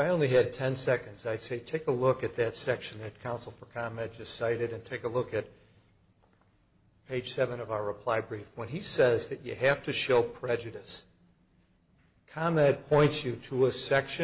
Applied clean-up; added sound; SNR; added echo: none; none; none; none.